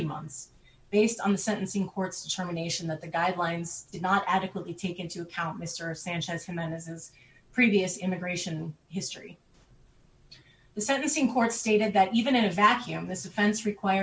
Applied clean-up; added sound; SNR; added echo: none; none; none; none.